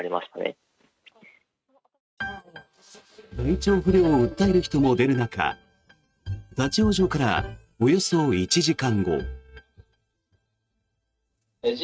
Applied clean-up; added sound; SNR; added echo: neural mask model RNNoise.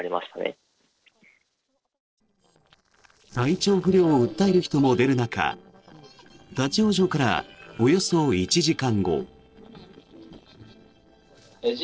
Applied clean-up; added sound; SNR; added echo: neural separator model SepFormer DNS4.